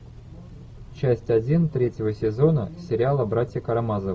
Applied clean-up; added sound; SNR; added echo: none; none; none; none.